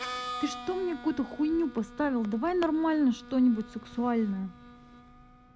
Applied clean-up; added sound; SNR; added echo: none; Harmonica; 14 dB; none.